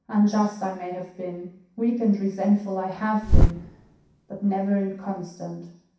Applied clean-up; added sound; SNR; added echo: none; Bird; -3 dB; reverberation time 0.6 s.